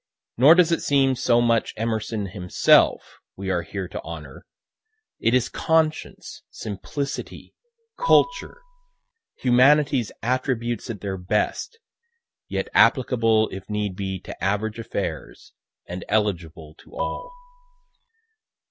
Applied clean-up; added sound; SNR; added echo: none; Marimba, xylophone; 11 dB; none.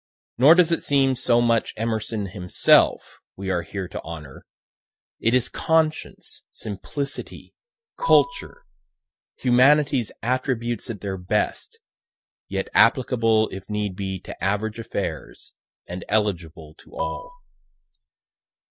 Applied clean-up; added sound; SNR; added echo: neural mask model DeepFilterNet 3.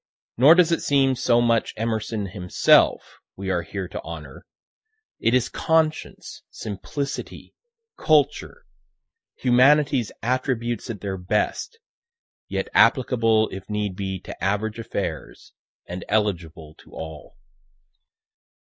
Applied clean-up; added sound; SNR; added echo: neural mask model Resemble Enhance denoiser.